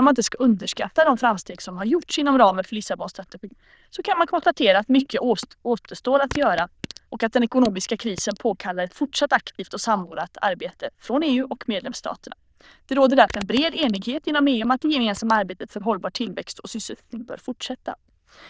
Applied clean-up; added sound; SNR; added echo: neural diffusion model UNIVERSE++.